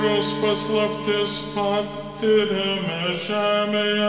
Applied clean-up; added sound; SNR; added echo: none; Acoustic guitar; 11 dB; reverberation time 2.0 s.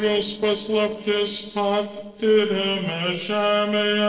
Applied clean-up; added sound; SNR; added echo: neural separator model SepFormer DNS4.